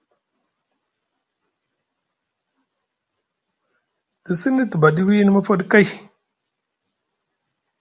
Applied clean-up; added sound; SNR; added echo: none; none; none; none.